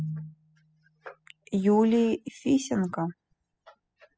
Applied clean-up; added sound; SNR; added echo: classical method spectral subtraction.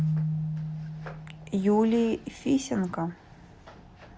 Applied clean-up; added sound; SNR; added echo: none; Keyboard (musical); 5 dB; none.